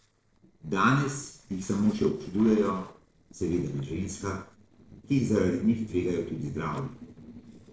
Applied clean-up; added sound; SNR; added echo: neural separator model SepFormer DNS4.